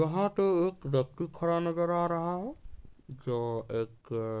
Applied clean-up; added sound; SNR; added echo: none; none; none; none.